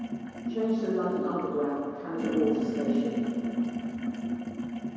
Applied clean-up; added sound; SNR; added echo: none; Sink (filling or washing); 1 dB; reverberation time 2.2 s.